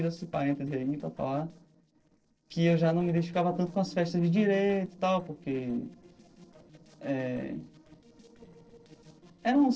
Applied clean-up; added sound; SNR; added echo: neural separator model SepFormer DNS4.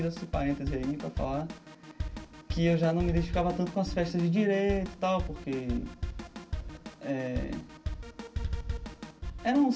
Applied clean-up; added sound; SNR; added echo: none; Drum kit; 6 dB; reverberation time 0.2 s.